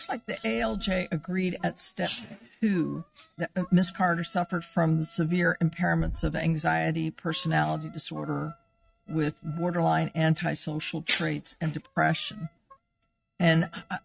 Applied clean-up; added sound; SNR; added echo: neural mask model RNNoise.